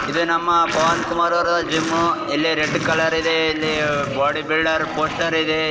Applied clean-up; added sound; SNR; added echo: none; Sink (filling or washing); 10 dB; none.